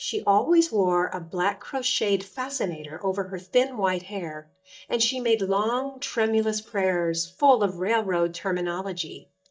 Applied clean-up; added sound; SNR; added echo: neural mask model DeepFilterNet 3.